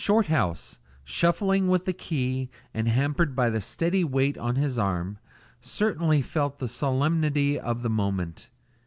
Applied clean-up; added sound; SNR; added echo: none; none; none; none.